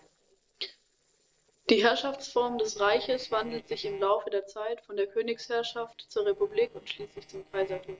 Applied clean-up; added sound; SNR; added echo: neural separator model SepFormer DNS4.